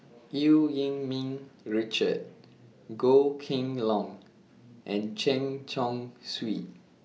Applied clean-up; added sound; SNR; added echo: none; none; none; none.